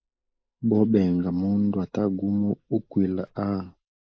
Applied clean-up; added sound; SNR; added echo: neural mask model Resemble Enhance denoiser.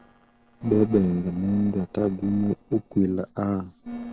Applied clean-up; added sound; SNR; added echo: neural separator model SepFormer DNS4.